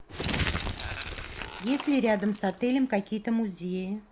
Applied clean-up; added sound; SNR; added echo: none; Crumpling, crinkling; 6 dB; none.